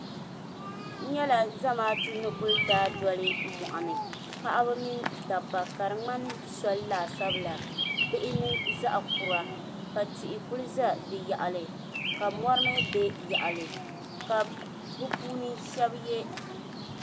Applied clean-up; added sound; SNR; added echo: none; Bird vocalization, bird call, bird song; 3 dB; none.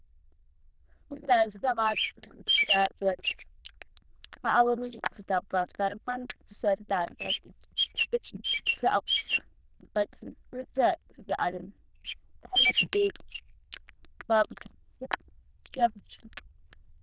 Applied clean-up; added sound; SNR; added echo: neural diffusion model UNIVERSE++.